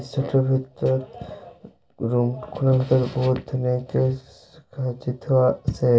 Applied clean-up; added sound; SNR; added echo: none; none; none; reverberation time 0.2 s.